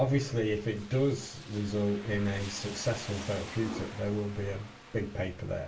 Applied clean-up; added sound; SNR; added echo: none; Rain; 14 dB; reverberation time 0.3 s.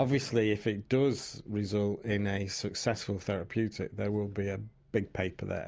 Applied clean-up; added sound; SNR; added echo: none; none; none; none.